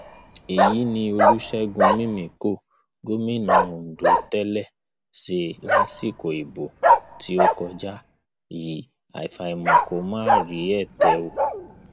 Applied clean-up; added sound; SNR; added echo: none; Bark; -4 dB; none.